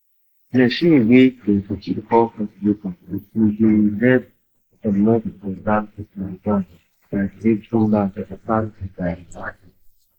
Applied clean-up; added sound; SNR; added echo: neural mask model Resemble Enhance denoiser.